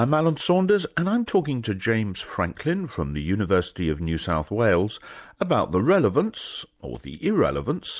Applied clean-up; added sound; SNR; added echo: none; none; none; none.